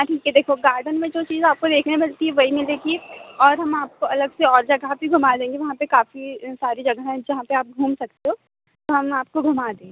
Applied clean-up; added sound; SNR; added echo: none; none; none; none.